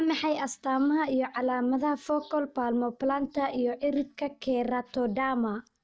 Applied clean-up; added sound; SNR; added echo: neural mask model DeepFilterNet 3.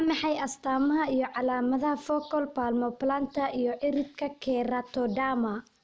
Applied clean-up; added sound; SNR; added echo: none; none; none; none.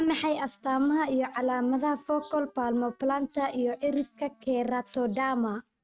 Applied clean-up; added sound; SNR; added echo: neural mask model RNNoise.